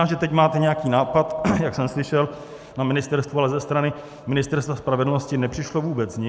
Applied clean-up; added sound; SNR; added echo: none; none; none; none.